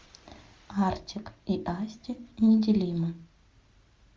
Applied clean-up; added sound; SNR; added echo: none; none; none; none.